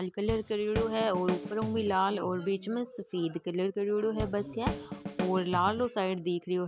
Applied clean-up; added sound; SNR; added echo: none; Drum kit; 6 dB; none.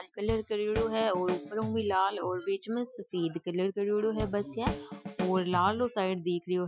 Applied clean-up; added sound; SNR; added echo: classical method Wiener filter.